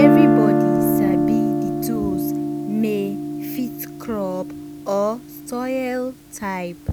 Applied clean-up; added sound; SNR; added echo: none; Guitar; -5 dB; none.